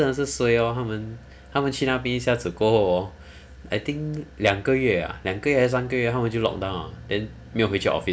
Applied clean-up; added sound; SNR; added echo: none; none; none; none.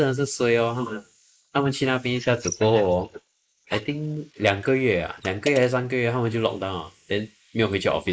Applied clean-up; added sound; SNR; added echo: neural mask model Resemble Enhance denoiser.